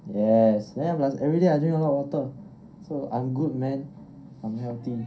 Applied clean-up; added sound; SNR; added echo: none; none; none; reverberation time 0.3 s.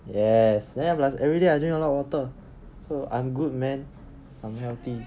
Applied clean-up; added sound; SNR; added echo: none; none; none; none.